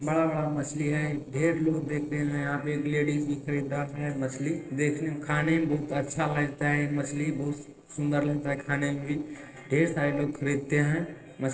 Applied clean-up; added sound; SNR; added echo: neural separator model SepFormer DNS4.